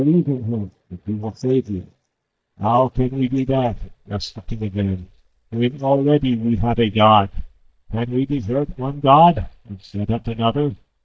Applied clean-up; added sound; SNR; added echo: neural mask model DeepFilterNet 3.